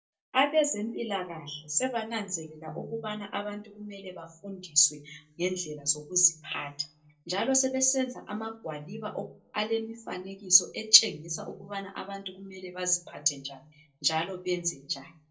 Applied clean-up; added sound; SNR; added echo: none; none; none; reverberation time 0.2 s.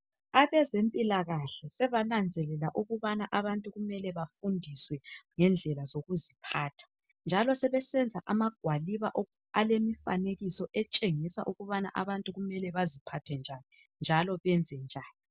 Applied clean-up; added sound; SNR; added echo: none; none; none; none.